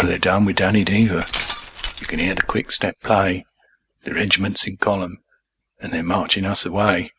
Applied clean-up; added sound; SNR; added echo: none; Glass; 10 dB; none.